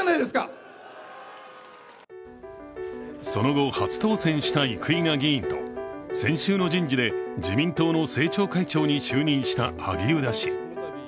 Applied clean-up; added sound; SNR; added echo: none; none; none; none.